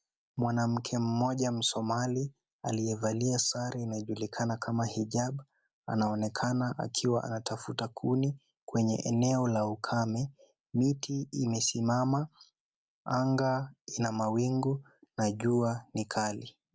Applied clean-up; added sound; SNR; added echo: none; none; none; none.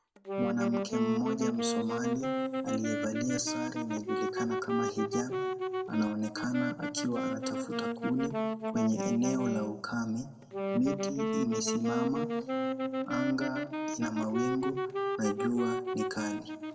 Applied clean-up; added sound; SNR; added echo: none; Wind instrument, woodwind instrument; 0 dB; reverberation time 1.8 s.